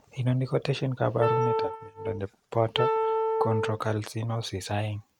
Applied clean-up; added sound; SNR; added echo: neural mask model RNNoise.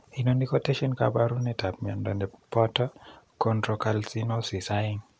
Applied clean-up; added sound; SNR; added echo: none; none; none; none.